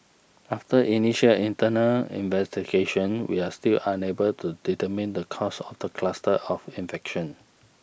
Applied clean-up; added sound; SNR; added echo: none; none; none; none.